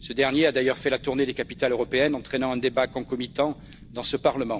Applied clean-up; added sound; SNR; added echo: none; Fire; 20 dB; none.